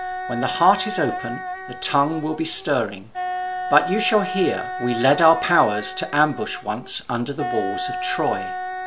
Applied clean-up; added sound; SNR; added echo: none; Wind instrument, woodwind instrument; 9 dB; none.